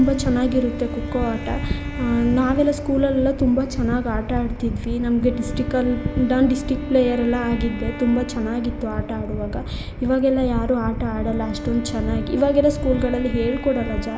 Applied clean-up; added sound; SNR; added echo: none; Wind instrument, woodwind instrument; 14 dB; none.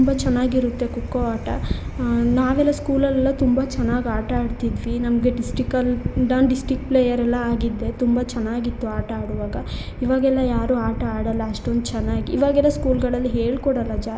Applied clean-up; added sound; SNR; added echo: none; none; none; none.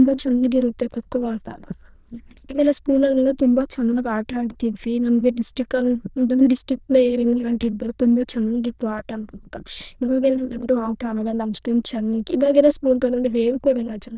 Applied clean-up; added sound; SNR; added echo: neural diffusion model UNIVERSE++.